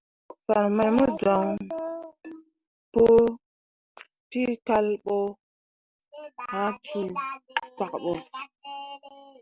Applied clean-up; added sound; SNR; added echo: none; none; none; none.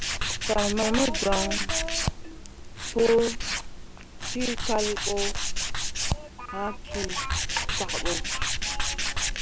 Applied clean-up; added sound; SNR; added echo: none; Tools; -2 dB; none.